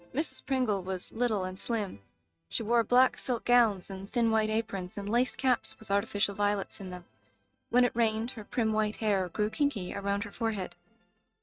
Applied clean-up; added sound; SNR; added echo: neural mask model RNNoise.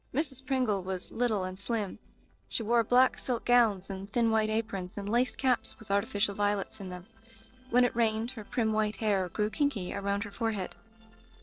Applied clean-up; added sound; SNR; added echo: neural separator model SepFormer DNS4.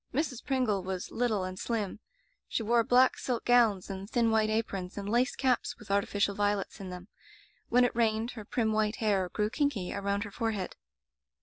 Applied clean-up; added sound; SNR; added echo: none; none; none; none.